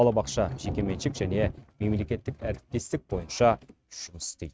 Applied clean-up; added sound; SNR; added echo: neural mask model RNNoise.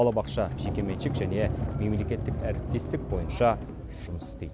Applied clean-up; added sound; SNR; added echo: none; Sliding door; 3 dB; none.